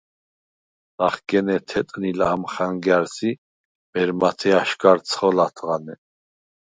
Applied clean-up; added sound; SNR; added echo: none; none; none; none.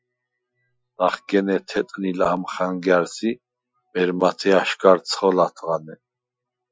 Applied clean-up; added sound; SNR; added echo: classical method Wiener filter.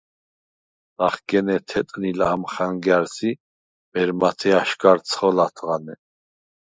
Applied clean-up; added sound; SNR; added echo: neural mask model Resemble Enhance denoiser.